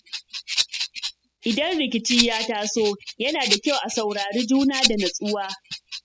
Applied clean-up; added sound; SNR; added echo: classical method spectral subtraction.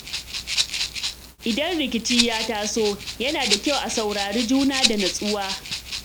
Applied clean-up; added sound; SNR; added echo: none; Rattle (instrument); 2 dB; none.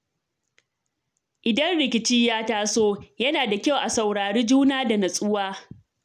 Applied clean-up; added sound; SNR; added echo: none; none; none; none.